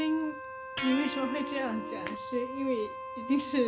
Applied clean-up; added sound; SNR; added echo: none; Wind instrument, woodwind instrument + Electric guitar; 7 dB; none.